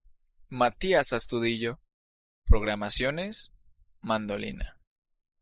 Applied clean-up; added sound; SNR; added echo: neural mask model Resemble Enhance denoiser.